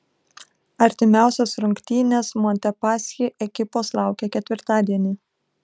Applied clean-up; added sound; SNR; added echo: none; none; none; none.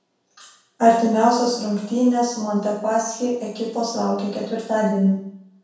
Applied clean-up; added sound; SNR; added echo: none; none; none; reverberation time 0.7 s.